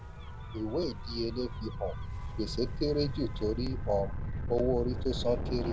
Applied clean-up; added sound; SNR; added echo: none; Gull, seagull / Waves, surf / Siren; 3 dB; none.